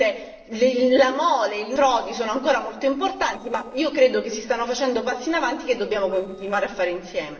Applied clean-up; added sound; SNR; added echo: neural separator model SepFormer DNS4.